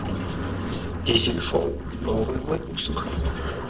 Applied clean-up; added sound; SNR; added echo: neural separator model SepFormer DNS4.